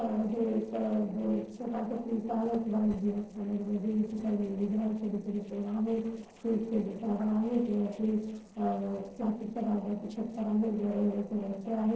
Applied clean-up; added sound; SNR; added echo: neural separator model SepFormer DNS4.